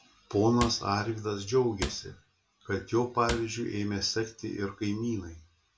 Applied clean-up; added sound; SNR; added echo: none; Cupboard open or close / Drawer open or close; 9 dB; reverberation time 0.2 s.